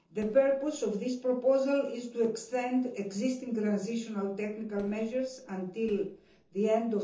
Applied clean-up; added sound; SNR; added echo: neural separator model SepFormer DNS4.